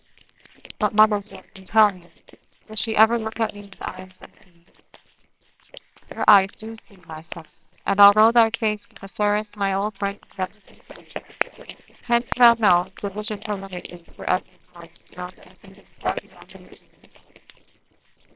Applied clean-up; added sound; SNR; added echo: neural separator model SepFormer WHAMR!.